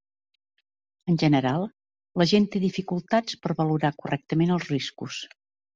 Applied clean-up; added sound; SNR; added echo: none; none; none; none.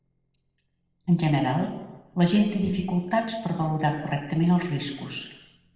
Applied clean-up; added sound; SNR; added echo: neural separator model SepFormer DNS4.